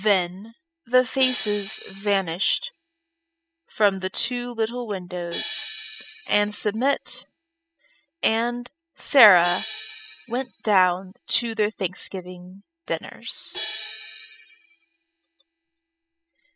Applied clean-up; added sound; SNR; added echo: classical method spectral subtraction.